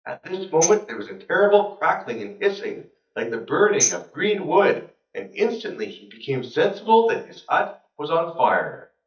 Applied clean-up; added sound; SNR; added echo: neural mask model DeepFilterNet 3.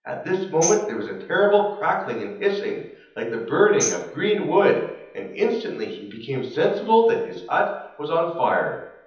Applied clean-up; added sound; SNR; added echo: none; Tambourine; 10 dB; reverberation time 1.3 s.